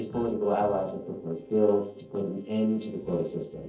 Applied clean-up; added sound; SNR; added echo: neural separator model SepFormer DNS4.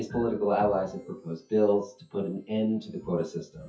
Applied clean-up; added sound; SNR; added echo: classical method WPE with log-MMSE.